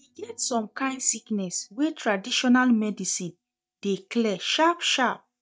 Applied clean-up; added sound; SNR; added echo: neural mask model DeepFilterNet 3.